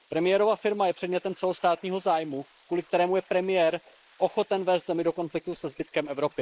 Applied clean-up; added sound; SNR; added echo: neural mask model Resemble Enhance denoiser.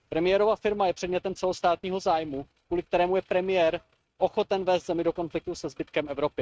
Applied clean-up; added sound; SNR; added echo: neural mask model RNNoise.